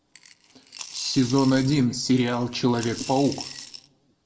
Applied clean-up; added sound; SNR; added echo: none; Coin (dropping) / Glass; 15 dB; reverberation time 0.5 s.